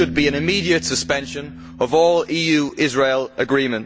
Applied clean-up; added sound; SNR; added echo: none; Piano; 15 dB; none.